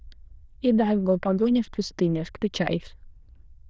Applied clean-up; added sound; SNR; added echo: neural diffusion model UNIVERSE++.